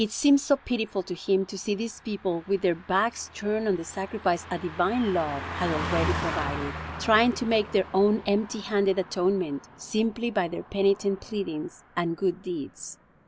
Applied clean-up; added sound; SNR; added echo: none; Car passing by; 12 dB; none.